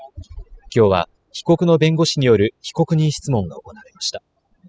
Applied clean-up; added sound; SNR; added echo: classical method spectral subtraction.